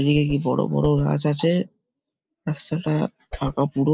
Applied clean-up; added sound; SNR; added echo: neural mask model Resemble Enhance denoiser.